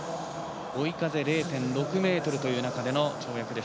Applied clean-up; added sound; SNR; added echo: none; none; none; none.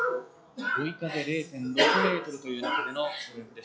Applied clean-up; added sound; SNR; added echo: classical method log-MMSE.